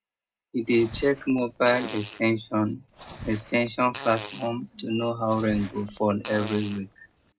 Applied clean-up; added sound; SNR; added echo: none; Fart; 15 dB; reverberation time 0.2 s.